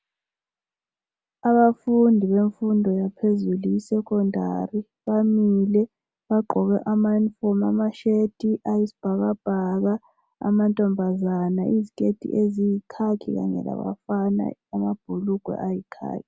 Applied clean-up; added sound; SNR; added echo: none; none; none; none.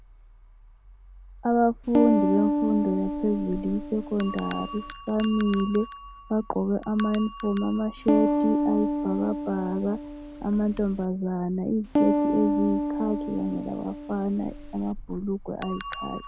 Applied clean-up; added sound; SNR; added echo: none; Bell + Piano; -3 dB; none.